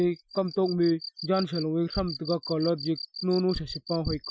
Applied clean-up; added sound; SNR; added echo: classical method Wiener filter.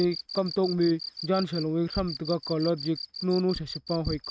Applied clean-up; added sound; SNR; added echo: neural mask model RNNoise.